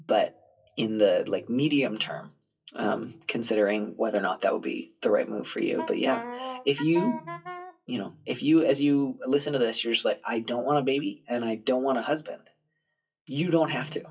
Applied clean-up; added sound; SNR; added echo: classical method WPE with log-MMSE.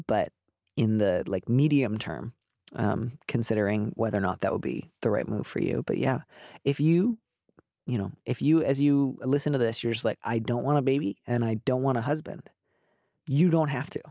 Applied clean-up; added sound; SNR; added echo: none; none; none; none.